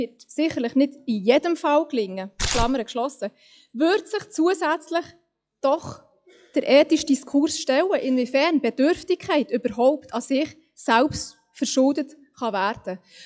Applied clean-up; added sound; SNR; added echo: classical method log-MMSE.